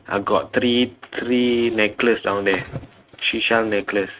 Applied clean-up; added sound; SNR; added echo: neural mask model RNNoise.